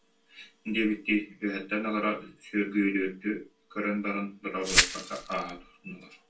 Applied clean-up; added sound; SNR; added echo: none; Glass; -2 dB; reverberation time 0.2 s.